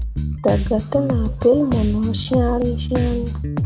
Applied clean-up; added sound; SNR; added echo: none; Bass guitar; 2 dB; none.